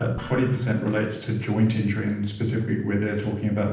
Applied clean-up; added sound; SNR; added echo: neural separator model SepFormer DNS4.